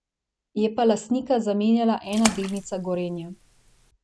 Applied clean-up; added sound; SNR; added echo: none; Splash, splatter; 10 dB; none.